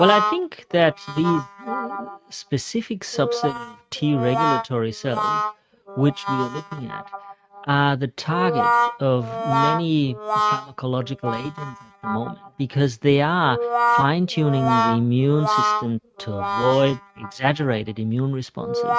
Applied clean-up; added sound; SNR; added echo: neural mask model RNNoise.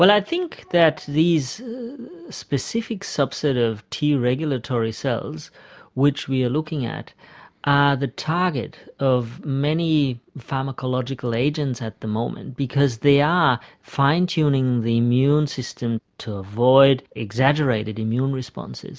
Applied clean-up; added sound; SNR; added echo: none; none; none; none.